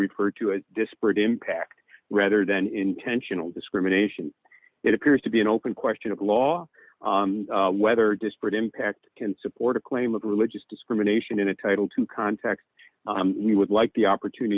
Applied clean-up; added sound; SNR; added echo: none; none; none; none.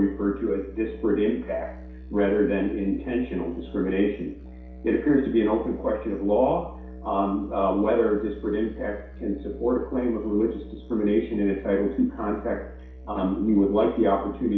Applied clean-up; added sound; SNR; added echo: none; Musical instrument; 15 dB; reverberation time 0.6 s.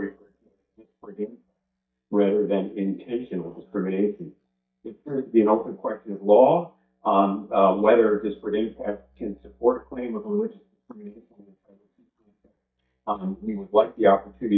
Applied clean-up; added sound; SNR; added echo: neural mask model DeepFilterNet 3.